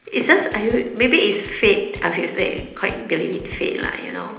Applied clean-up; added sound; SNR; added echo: none; Drum / Drum kit; 19 dB; reverberation time 1.0 s.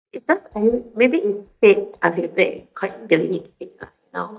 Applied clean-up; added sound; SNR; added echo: neural mask model DeepFilterNet 3.